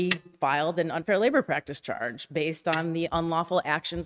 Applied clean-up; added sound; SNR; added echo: neural mask model RNNoise.